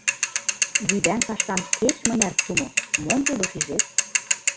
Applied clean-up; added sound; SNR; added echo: none; Mechanisms / Bicycle; -3 dB; none.